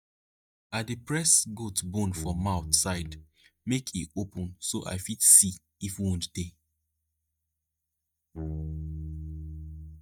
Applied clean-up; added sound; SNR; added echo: neural mask model DeepFilterNet 3.